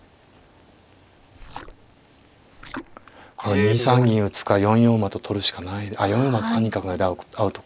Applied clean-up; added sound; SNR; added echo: neural mask model Resemble Enhance denoiser.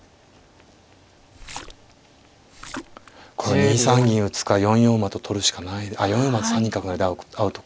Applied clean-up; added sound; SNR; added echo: none; Splash, splatter; 19 dB; none.